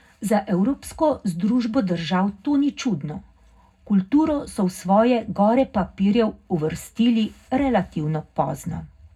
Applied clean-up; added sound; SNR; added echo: none; none; none; reverberation time 0.3 s.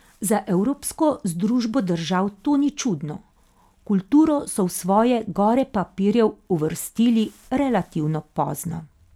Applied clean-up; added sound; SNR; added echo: none; none; none; none.